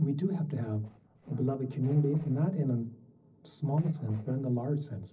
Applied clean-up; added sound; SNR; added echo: neural separator model SepFormer DNS4.